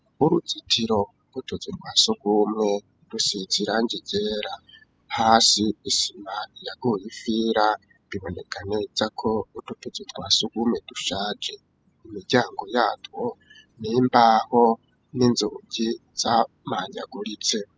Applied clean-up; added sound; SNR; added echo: classical method spectral subtraction.